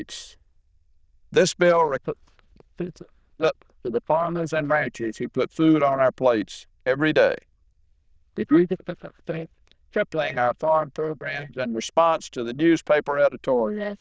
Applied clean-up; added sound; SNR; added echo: neural diffusion model UNIVERSE++.